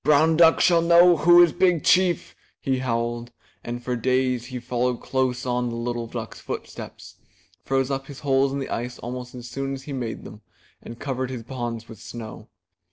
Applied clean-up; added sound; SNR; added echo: none; none; none; none.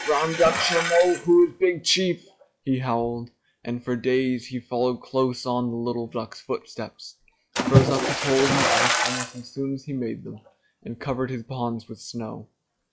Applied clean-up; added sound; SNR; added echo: classical method log-MMSE.